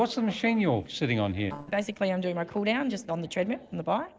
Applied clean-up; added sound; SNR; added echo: neural separator model SepFormer DNS4.